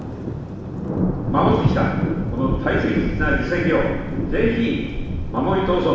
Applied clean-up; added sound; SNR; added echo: none; Thunder; 0 dB; reverberation time 1.1 s.